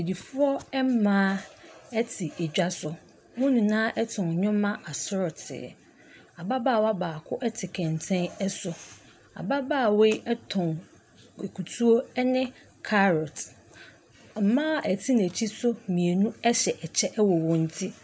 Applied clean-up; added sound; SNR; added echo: none; none; none; none.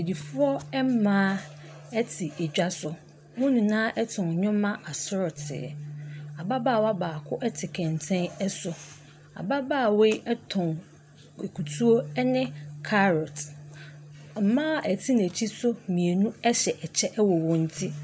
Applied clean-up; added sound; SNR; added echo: none; Bass guitar; 17 dB; none.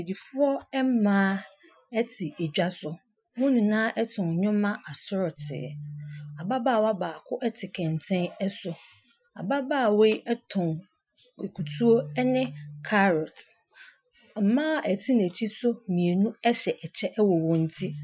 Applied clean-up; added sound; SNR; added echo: classical method Wiener filter.